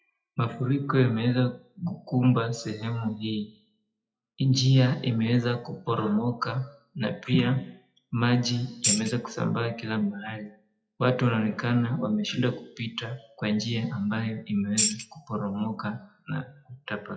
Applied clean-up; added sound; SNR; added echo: classical method WPE with log-MMSE.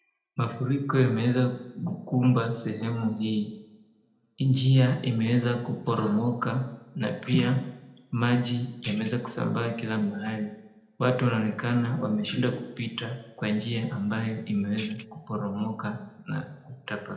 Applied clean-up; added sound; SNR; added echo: none; Tambourine; 4 dB; reverberation time 0.7 s.